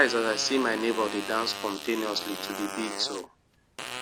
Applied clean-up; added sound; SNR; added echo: none; Fart; 8 dB; none.